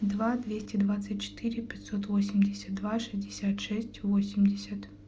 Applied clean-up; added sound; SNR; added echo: none; none; none; none.